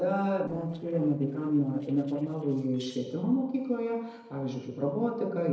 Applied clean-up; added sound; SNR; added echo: neural separator model SepFormer DNS4.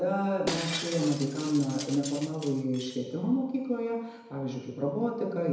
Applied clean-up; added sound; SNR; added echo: none; Shatter; 11 dB; reverberation time 1.0 s.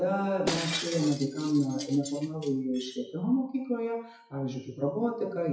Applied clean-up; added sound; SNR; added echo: classical method WPE with log-MMSE.